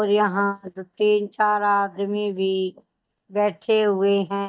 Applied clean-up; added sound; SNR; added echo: neural mask model DeepFilterNet 3.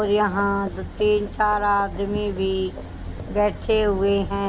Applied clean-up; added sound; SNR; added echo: none; Livestock, farm animals, working animals; 13 dB; none.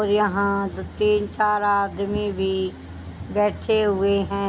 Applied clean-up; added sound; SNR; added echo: none; none; none; none.